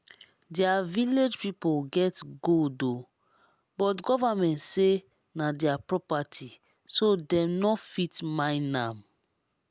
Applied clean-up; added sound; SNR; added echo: none; none; none; none.